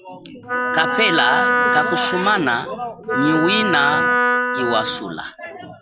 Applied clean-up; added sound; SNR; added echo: none; Wind instrument, woodwind instrument; 0 dB; none.